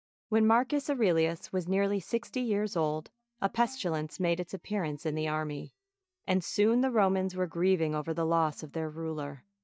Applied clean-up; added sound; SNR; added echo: neural mask model DeepFilterNet 3.